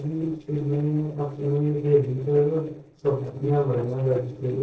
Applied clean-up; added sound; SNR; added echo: neural separator model SepFormer DNS4.